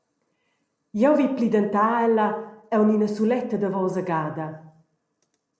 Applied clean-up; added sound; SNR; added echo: none; none; none; none.